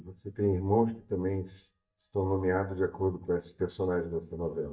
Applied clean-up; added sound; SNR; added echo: neural mask model DeepFilterNet 3.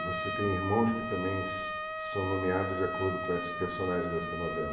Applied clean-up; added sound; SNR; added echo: none; Trumpet; 3 dB; reverberation time 1.2 s.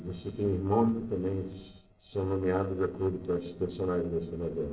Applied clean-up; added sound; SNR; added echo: neural separator model SepFormer DNS4.